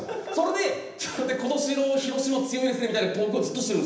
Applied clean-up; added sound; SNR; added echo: none; none; none; reverberation time 0.9 s.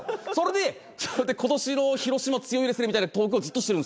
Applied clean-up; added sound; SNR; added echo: none; none; none; none.